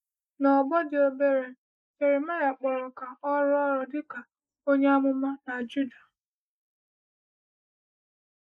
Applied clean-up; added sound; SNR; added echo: neural mask model Resemble Enhance denoiser.